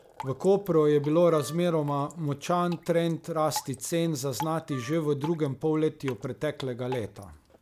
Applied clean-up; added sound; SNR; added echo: none; Drip + Wind instrument, woodwind instrument; 18 dB; none.